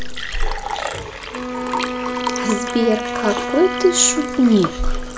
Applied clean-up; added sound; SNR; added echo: none; Wind instrument, woodwind instrument + Liquid; 3 dB; none.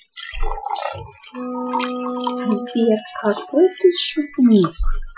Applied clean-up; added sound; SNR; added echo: classical method Wiener filter.